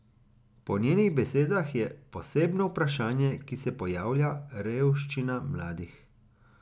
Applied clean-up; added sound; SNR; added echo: none; none; none; none.